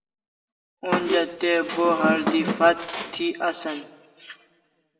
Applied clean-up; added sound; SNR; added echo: none; Squeak; 3 dB; reverberation time 1.2 s.